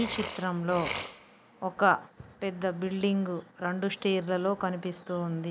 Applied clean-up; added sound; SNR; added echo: none; Burping, eructation; 13 dB; none.